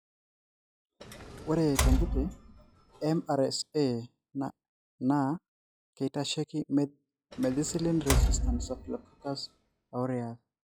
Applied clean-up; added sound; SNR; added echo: classical method log-MMSE.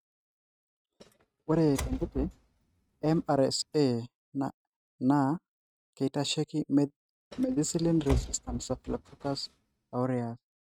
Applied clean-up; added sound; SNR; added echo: neural mask model RNNoise.